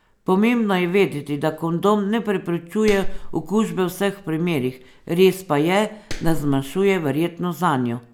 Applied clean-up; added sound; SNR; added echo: none; Clapping; 6 dB; none.